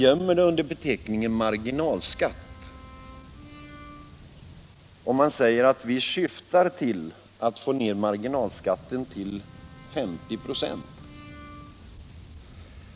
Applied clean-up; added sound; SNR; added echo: none; Brass instrument + Aircraft; 20 dB; none.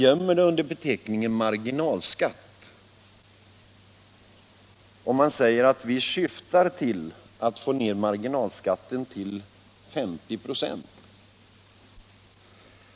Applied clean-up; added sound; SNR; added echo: none; none; none; none.